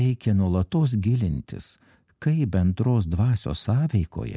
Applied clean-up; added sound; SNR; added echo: none; none; none; none.